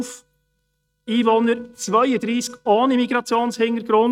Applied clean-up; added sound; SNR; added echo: neural mask model RNNoise.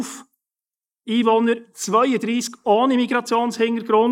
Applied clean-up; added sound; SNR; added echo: neural mask model Resemble Enhance denoiser.